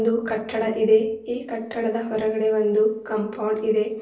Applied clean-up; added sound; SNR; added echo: none; none; none; reverberation time 0.4 s.